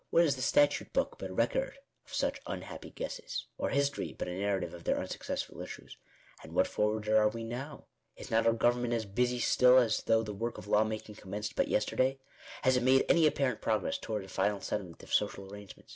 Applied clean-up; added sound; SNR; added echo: none; none; none; none.